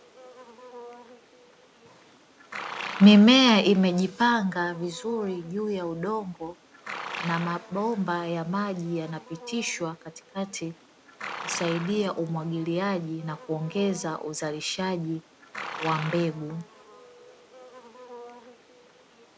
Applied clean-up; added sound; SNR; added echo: none; Livestock, farm animals, working animals; 15 dB; none.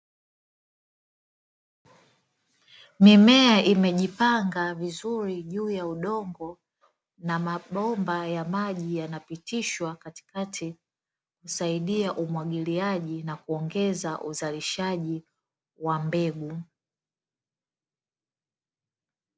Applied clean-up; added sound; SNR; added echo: none; none; none; none.